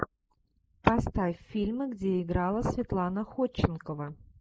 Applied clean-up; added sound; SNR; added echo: neural mask model Resemble Enhance denoiser.